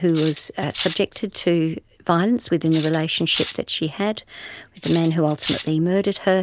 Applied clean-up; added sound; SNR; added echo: none; Cutlery, silverware; 2 dB; none.